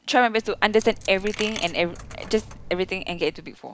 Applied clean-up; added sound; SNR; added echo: none; Coin (dropping); 14 dB; none.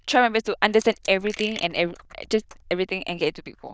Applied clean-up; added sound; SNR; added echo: neural diffusion model UNIVERSE++.